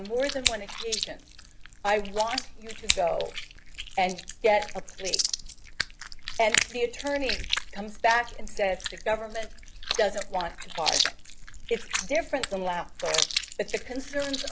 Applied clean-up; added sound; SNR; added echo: none; Scissors + Chewing, mastication; 2 dB; none.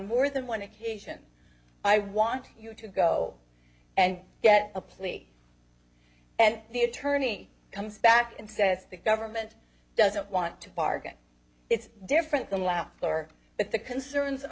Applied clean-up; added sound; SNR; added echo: none; none; none; none.